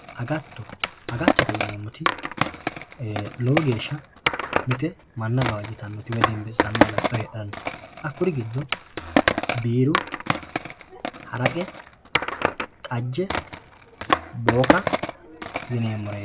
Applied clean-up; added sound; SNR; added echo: none; Skateboard; -2 dB; none.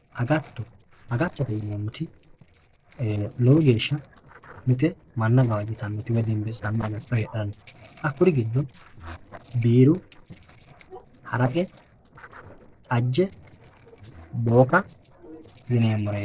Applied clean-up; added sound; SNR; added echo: neural separator model SepFormer DNS4.